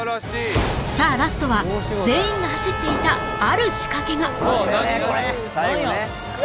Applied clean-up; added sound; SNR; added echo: none; Fireworks + Trumpet; 8 dB; none.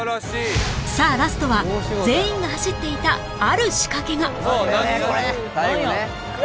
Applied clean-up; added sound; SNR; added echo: none; none; none; none.